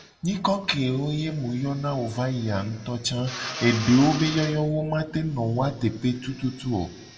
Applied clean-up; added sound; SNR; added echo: none; Drill; 15 dB; reverberation time 0.5 s.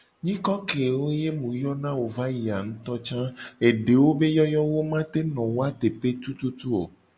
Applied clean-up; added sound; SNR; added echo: none; none; none; none.